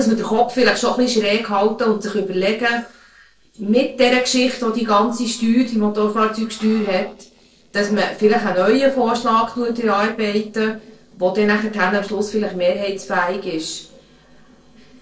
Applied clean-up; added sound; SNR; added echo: neural separator model SepFormer DNS4.